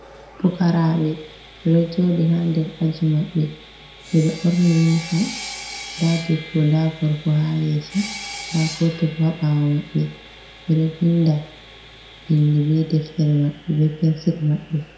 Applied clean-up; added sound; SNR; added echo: none; Sawing; 17 dB; reverberation time 0.6 s.